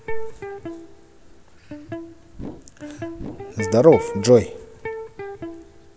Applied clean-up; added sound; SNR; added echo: none; Whoosh, swoosh, swish + Electric guitar; 11 dB; none.